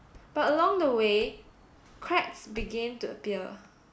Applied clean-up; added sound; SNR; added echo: none; Car; 20 dB; none.